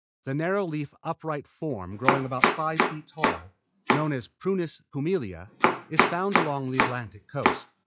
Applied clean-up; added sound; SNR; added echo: classical method log-MMSE.